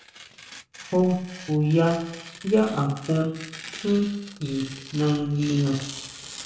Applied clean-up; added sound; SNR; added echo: none; Tearing; 16 dB; reverberation time 0.8 s.